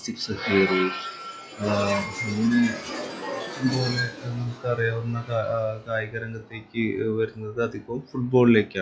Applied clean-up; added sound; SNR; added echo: classical method log-MMSE.